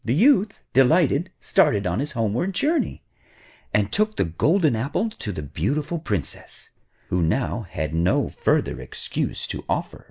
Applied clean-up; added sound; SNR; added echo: none; none; none; none.